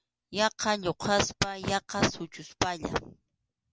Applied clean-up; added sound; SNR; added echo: none; none; none; none.